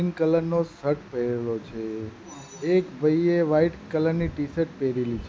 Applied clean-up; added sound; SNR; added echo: none; none; none; none.